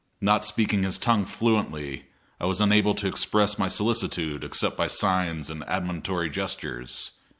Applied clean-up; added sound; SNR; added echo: none; none; none; none.